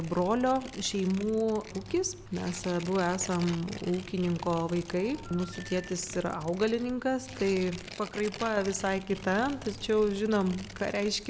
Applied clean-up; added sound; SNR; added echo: none; Tearing + Telephone; 16 dB; none.